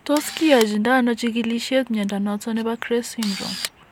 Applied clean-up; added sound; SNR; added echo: none; Camera; 15 dB; none.